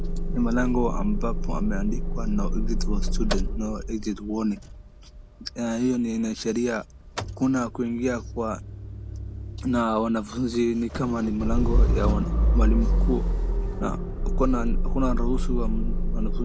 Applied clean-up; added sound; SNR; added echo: none; Idling / Engine starting / Motor vehicle (road); -3 dB; none.